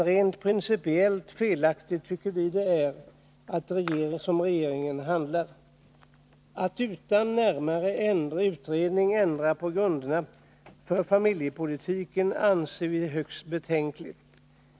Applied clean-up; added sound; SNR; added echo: none; none; none; none.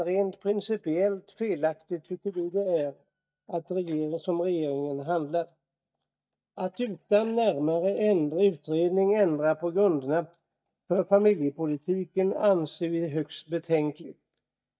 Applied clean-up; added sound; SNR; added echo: neural mask model DeepFilterNet 3.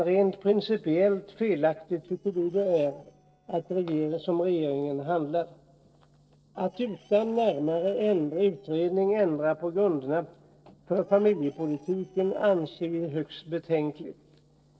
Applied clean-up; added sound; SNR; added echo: neural separator model SepFormer DNS4.